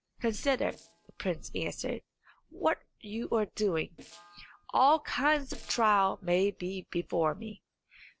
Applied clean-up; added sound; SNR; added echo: neural separator model SepFormer DNS4.